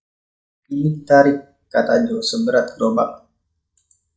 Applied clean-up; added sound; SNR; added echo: neural mask model DeepFilterNet 3.